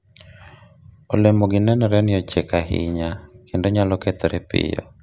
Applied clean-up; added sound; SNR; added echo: none; none; none; none.